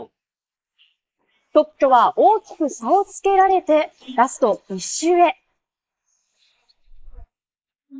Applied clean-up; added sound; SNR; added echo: neural mask model Resemble Enhance denoiser.